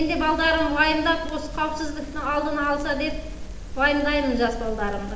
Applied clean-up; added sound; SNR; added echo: none; Crackle; 9 dB; reverberation time 0.8 s.